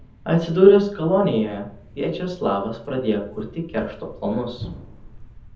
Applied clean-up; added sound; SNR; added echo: none; Thump, thud; 20 dB; reverberation time 0.7 s.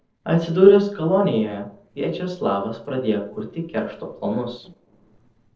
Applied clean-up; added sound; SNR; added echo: neural separator model SepFormer DNS4.